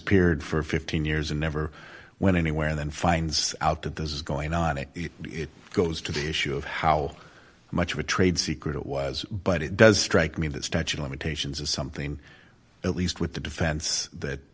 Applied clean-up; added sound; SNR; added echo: none; none; none; none.